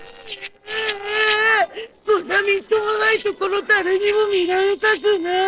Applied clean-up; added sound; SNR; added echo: neural separator model SepFormer DNS4.